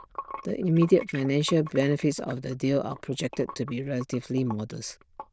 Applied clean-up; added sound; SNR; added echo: neural diffusion model UNIVERSE++.